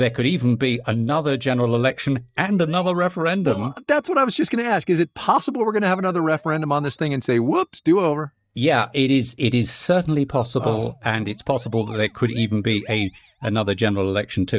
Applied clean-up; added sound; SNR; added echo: neural mask model DeepFilterNet 3.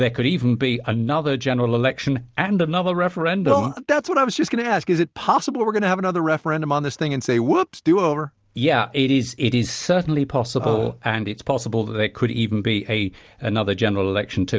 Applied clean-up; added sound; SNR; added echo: none; none; none; none.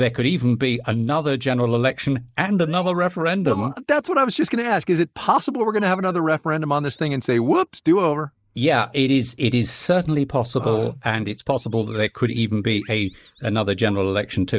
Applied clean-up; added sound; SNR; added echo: neural mask model Resemble Enhance denoiser.